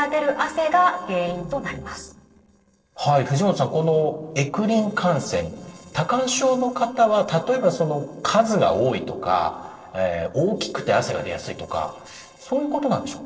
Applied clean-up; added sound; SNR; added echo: neural separator model SepFormer DNS4.